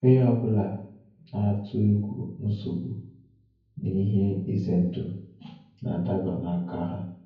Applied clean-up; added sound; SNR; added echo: none; none; none; reverberation time 0.9 s.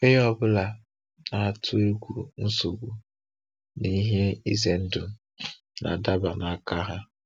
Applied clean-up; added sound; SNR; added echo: none; none; none; none.